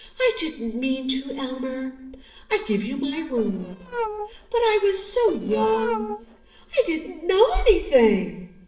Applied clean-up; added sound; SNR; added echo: neural separator model SepFormer DNS4.